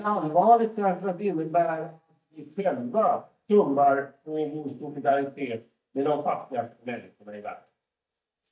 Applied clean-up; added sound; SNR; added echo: neural mask model DeepFilterNet 3.